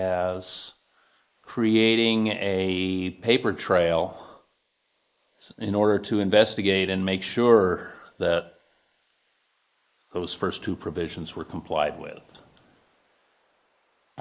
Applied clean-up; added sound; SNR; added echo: neural mask model Resemble Enhance denoiser.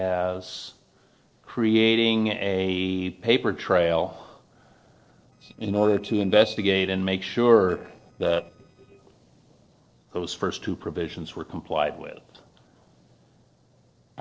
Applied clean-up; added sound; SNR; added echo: neural separator model SepFormer DNS4.